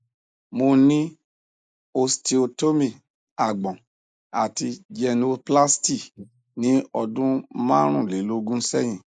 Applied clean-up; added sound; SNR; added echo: neural mask model Resemble Enhance denoiser.